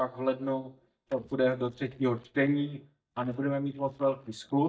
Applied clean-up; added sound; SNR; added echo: neural mask model DeepFilterNet 3.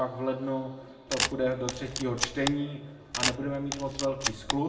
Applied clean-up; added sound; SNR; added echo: none; Camera; 2 dB; reverberation time 0.8 s.